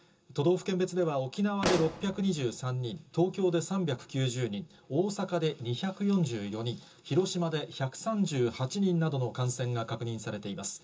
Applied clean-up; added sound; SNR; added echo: none; Explosion; 6 dB; reverberation time 0.2 s.